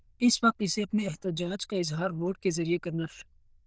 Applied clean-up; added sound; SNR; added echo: neural diffusion model UNIVERSE++.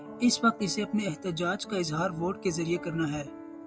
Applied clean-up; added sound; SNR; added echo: none; Piano; 14 dB; none.